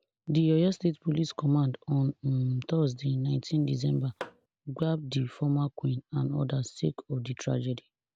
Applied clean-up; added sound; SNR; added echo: none; Tap / Hammer; 18 dB; none.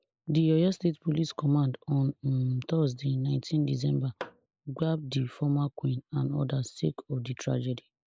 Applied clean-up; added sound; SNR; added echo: neural mask model Resemble Enhance denoiser.